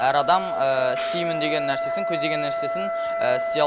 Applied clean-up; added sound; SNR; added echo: none; Wind instrument, woodwind instrument; 2 dB; none.